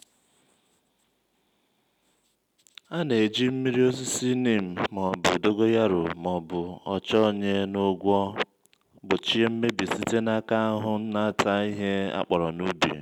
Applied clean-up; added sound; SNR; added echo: none; none; none; none.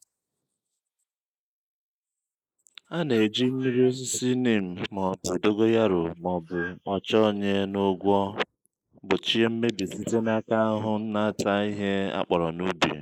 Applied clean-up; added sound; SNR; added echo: neural mask model Resemble Enhance denoiser.